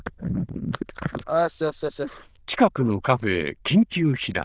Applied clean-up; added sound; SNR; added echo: neural diffusion model UNIVERSE++.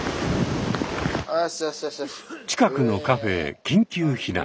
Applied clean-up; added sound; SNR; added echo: none; Cough; 20 dB; none.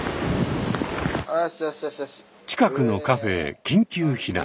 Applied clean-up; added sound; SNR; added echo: none; none; none; none.